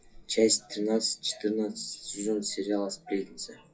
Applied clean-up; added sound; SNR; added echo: classical method WPE with log-MMSE.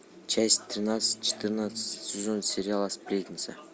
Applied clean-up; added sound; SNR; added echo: none; none; none; none.